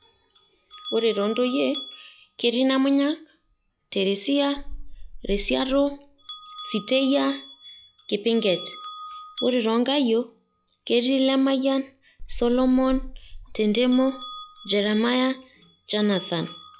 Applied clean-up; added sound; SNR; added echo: classical method log-MMSE.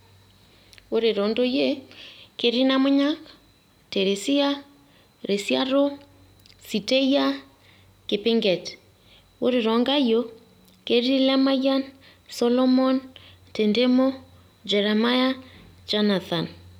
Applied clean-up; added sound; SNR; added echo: none; none; none; none.